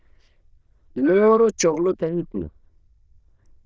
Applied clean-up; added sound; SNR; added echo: neural diffusion model UNIVERSE++.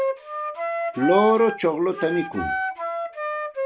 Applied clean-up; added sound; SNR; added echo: none; Wind instrument, woodwind instrument; 4 dB; none.